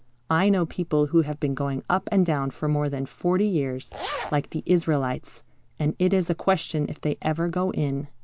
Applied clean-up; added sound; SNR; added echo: none; Zipper (clothing); 11 dB; none.